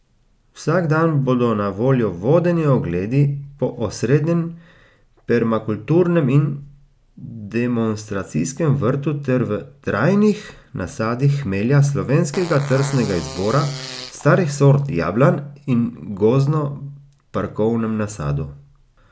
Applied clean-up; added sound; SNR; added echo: none; Fart; 16 dB; none.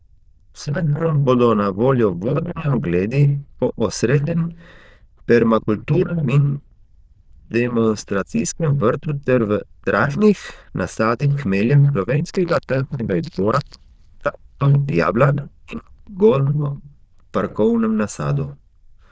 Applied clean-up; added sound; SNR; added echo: neural diffusion model UNIVERSE++.